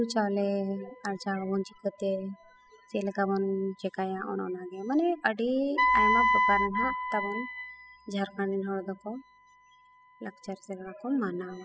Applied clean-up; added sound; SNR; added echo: classical method spectral subtraction.